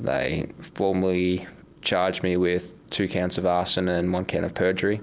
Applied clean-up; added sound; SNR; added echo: none; none; none; none.